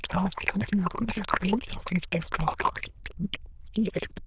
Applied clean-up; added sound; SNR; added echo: neural diffusion model UNIVERSE++.